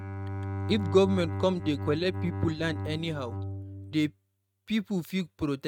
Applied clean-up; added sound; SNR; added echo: neural mask model RNNoise.